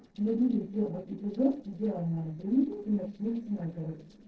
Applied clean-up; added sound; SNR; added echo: neural separator model SepFormer DNS4.